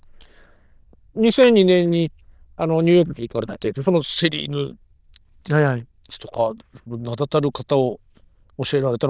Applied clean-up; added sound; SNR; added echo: neural diffusion model UNIVERSE++.